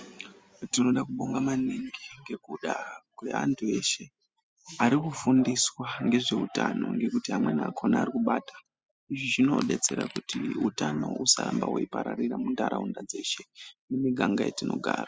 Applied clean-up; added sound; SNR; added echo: classical method spectral subtraction.